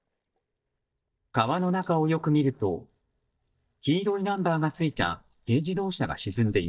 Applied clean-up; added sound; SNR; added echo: neural mask model DeepFilterNet 3.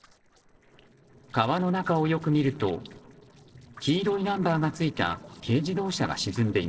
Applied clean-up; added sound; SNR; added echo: neural separator model SepFormer DNS4.